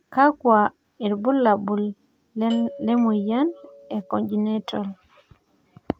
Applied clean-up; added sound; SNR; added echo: none; Doorbell; 18 dB; none.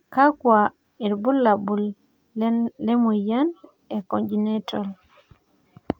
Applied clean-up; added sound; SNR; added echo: none; none; none; none.